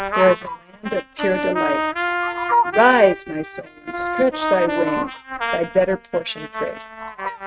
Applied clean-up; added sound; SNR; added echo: neural mask model RNNoise.